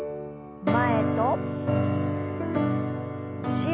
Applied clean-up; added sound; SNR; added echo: none; none; none; none.